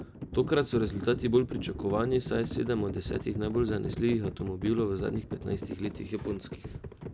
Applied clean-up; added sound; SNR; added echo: none; Livestock, farm animals, working animals; 8 dB; none.